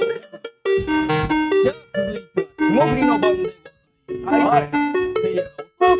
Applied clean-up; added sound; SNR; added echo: neural mask model RNNoise.